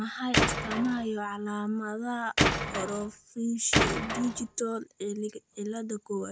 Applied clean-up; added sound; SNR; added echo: none; Tools; -4 dB; none.